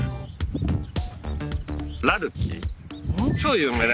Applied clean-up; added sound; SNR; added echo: none; none; none; none.